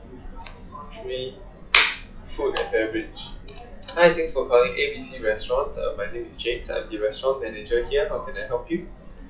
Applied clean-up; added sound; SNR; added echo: classical method log-MMSE.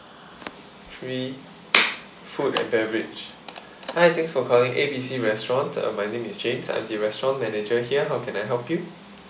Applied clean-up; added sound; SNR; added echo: none; none; none; none.